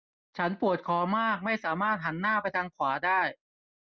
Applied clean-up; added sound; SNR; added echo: none; none; none; none.